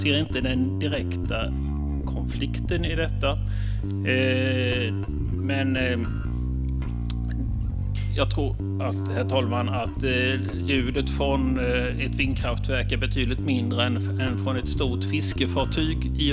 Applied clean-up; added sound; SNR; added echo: none; Bass guitar; -2 dB; none.